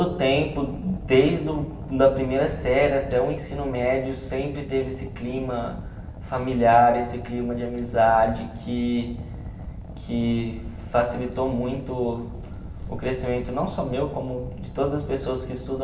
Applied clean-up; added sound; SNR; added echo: none; Fire; 11 dB; reverberation time 0.8 s.